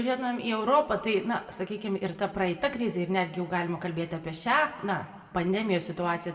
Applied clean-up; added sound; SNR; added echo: none; none; none; reverberation time 1.1 s.